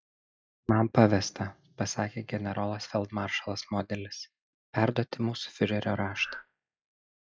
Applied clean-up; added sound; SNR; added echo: classical method log-MMSE.